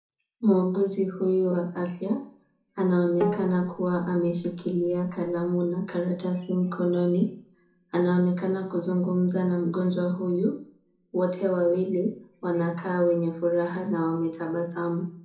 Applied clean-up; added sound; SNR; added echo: none; Bowed string instrument; 9 dB; reverberation time 0.6 s.